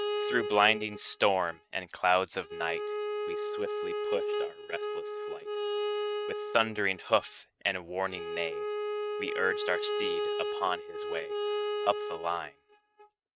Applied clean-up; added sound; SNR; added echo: neural mask model RNNoise.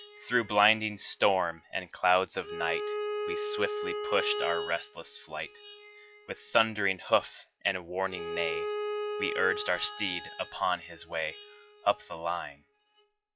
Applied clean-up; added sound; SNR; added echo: classical method log-MMSE.